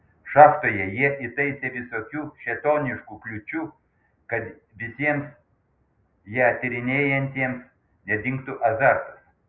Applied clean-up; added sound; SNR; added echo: none; none; none; none.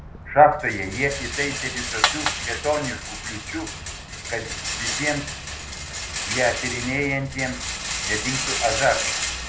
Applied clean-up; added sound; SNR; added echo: none; Rattle; 3 dB; none.